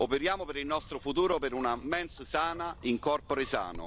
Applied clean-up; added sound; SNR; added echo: none; Wind; 16 dB; none.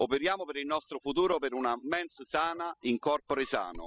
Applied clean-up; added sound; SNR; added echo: classical method spectral subtraction.